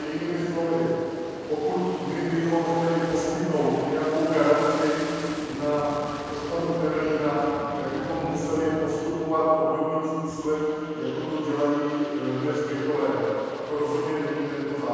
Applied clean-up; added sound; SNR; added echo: none; Aircraft; 14 dB; reverberation time 2.1 s.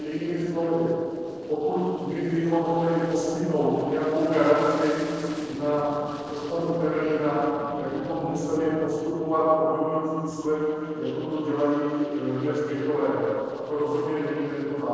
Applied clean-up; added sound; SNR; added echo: neural separator model SepFormer DNS4.